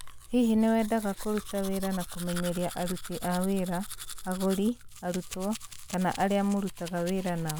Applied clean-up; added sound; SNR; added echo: none; Domestic sounds, home sounds; 10 dB; none.